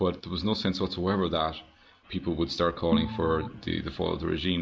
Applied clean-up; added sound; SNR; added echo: none; Organ; 3 dB; none.